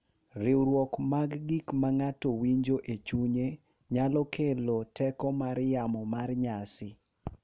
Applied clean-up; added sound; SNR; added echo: none; none; none; none.